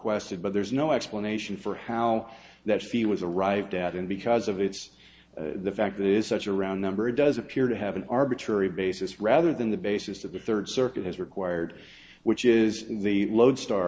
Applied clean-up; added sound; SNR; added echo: neural separator model SepFormer DNS4.